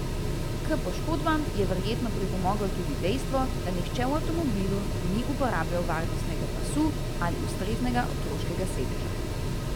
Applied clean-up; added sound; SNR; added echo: none; Mechanical fan; -2 dB; none.